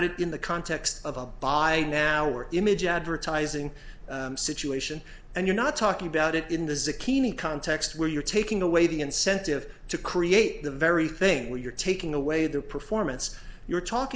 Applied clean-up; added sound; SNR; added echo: none; none; none; none.